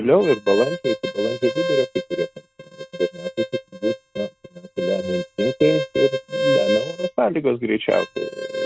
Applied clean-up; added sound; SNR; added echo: neural mask model RNNoise.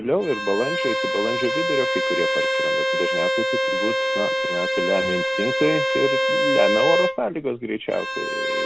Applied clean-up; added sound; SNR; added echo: none; Bowed string instrument; -3 dB; none.